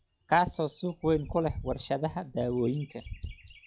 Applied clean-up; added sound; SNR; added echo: classical method log-MMSE.